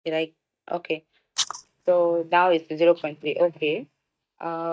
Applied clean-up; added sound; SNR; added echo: neural mask model DeepFilterNet 3.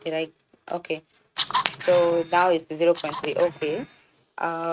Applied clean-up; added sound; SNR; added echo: neural mask model RNNoise.